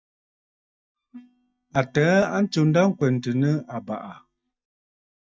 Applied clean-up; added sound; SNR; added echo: neural mask model DeepFilterNet 3.